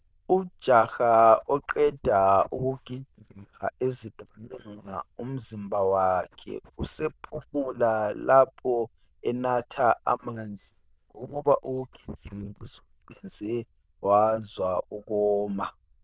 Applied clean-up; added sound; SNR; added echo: neural diffusion model UNIVERSE++.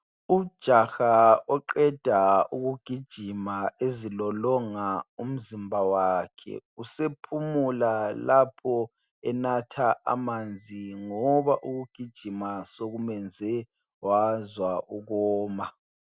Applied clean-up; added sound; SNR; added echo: none; none; none; none.